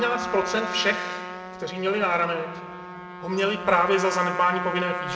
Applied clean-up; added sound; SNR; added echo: none; Trumpet; 7 dB; reverberation time 1.5 s.